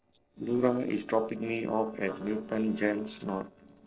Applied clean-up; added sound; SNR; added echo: neural separator model SepFormer DNS4.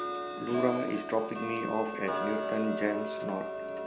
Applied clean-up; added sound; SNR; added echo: none; Tick-tock; 3 dB; none.